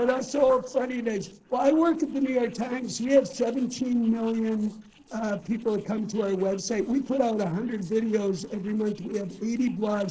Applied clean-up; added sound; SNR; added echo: neural separator model SepFormer DNS4.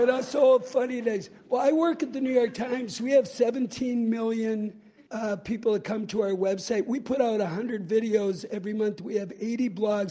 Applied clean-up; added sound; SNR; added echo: none; none; none; none.